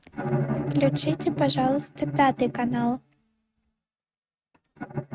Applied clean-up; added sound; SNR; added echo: neural mask model RNNoise.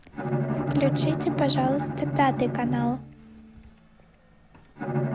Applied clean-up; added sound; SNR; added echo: none; Bowed string instrument; 0 dB; none.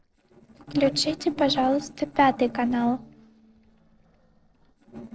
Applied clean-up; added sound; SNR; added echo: neural separator model SepFormer DNS4.